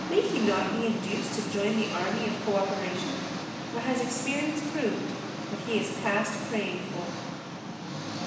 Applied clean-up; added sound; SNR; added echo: none; Engine; 5 dB; reverberation time 1.0 s.